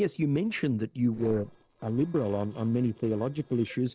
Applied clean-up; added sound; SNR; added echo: neural separator model SepFormer DNS4.